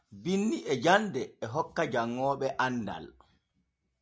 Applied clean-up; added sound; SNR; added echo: none; none; none; none.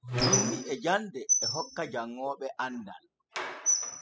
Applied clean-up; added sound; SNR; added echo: classical method spectral subtraction.